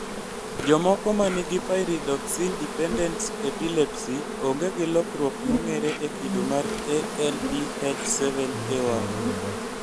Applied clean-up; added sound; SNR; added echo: none; Insect; 4 dB; none.